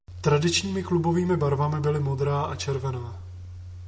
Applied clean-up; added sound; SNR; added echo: none; none; none; none.